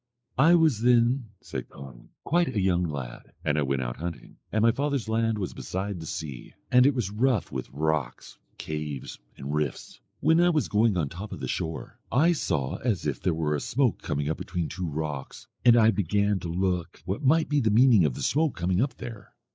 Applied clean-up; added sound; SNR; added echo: neural mask model Resemble Enhance denoiser.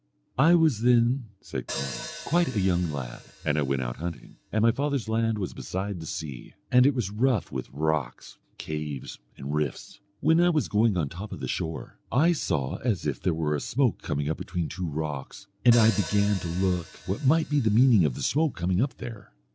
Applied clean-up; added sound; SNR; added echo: none; Hi-hat; 15 dB; none.